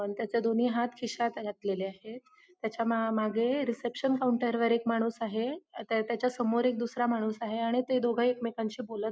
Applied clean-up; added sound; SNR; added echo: none; none; none; none.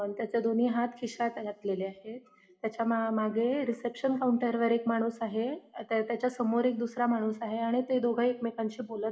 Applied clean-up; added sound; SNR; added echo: none; none; none; reverberation time 0.8 s.